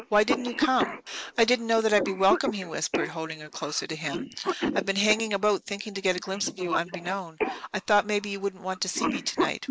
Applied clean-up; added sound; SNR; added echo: neural mask model Resemble Enhance denoiser.